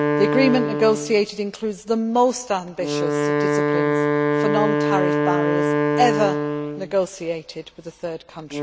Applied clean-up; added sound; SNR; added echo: none; Wind instrument, woodwind instrument; -1 dB; none.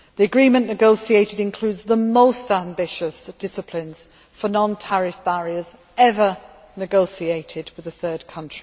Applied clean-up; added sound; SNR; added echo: none; none; none; none.